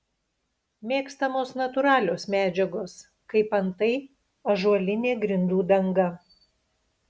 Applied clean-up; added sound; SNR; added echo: none; none; none; none.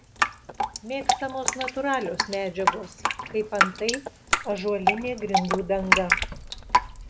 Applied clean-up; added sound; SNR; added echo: none; Drip; -3 dB; none.